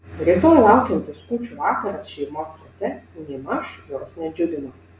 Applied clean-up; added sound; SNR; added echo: none; none; none; none.